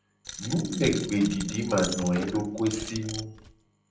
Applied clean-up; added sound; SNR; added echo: none; Coin (dropping); 10 dB; reverberation time 0.6 s.